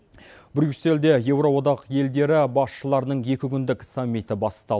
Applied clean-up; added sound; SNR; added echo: none; none; none; none.